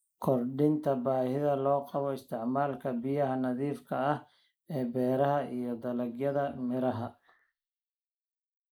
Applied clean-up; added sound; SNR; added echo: neural mask model Resemble Enhance denoiser.